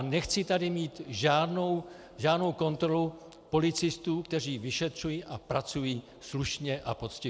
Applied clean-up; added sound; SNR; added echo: none; none; none; none.